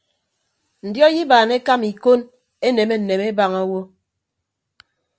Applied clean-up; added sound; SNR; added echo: none; none; none; none.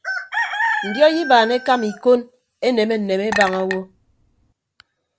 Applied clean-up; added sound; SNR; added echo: none; Chink, clink + Chicken, rooster; 6 dB; none.